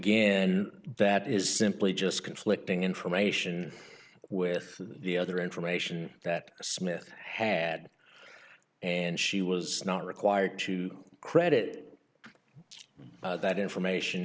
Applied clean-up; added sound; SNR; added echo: none; none; none; none.